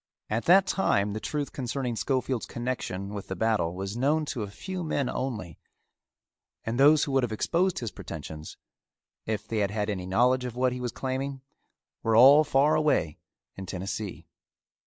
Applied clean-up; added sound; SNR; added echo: neural mask model Resemble Enhance denoiser.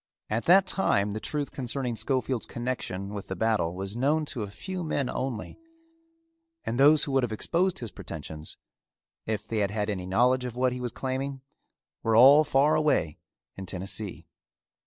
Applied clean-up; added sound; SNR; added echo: neural separator model SepFormer DNS4.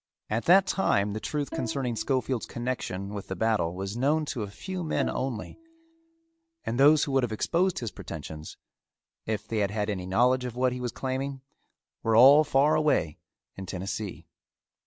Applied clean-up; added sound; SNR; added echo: none; Bowed string instrument; 15 dB; none.